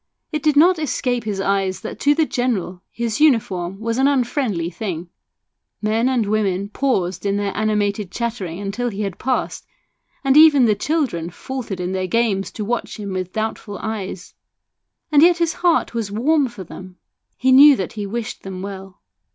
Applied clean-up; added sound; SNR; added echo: none; none; none; none.